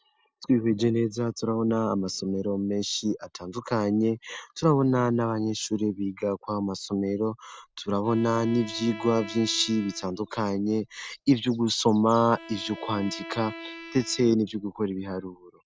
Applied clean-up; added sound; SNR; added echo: none; Bowed string instrument; 17 dB; none.